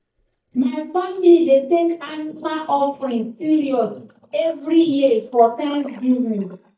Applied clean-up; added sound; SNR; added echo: neural mask model DeepFilterNet 3.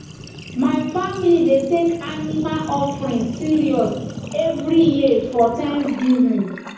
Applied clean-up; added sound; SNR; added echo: none; Sink (filling or washing); 12 dB; reverberation time 0.9 s.